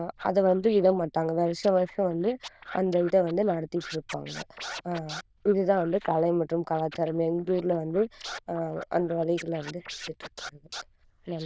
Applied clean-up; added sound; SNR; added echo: neural diffusion model UNIVERSE++.